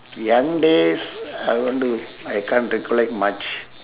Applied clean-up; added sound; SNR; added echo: none; none; none; none.